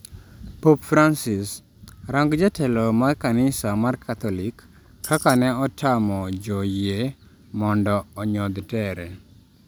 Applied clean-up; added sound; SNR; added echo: none; Tambourine; 10 dB; none.